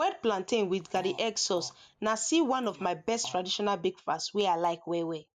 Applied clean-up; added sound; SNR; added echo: neural mask model Resemble Enhance denoiser.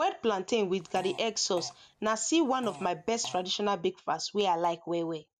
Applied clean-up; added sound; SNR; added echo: none; Fart; 19 dB; none.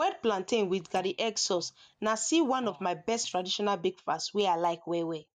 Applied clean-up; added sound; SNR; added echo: neural mask model DeepFilterNet 3.